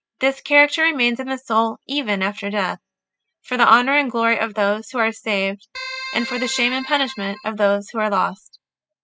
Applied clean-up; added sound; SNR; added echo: classical method spectral subtraction.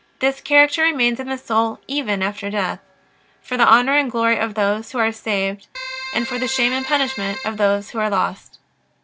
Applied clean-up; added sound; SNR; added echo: none; Keyboard (musical); 11 dB; none.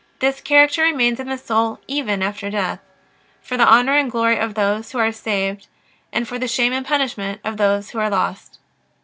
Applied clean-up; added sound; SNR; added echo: none; none; none; none.